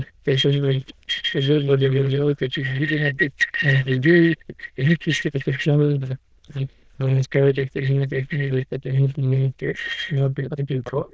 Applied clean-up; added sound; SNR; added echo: neural diffusion model UNIVERSE++.